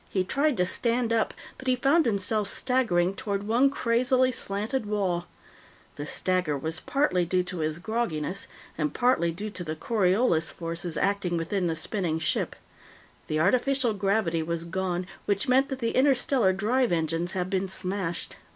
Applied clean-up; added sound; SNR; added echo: none; none; none; none.